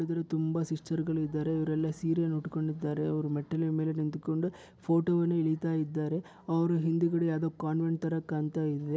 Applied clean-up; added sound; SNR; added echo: none; none; none; none.